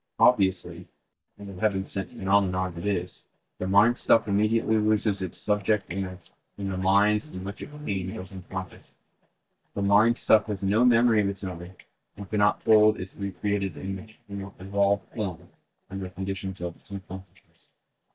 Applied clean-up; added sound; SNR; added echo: neural mask model DeepFilterNet 3.